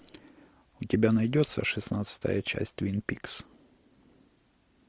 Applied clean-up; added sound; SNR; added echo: none; none; none; none.